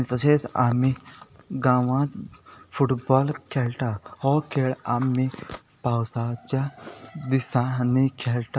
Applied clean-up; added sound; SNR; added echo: none; none; none; none.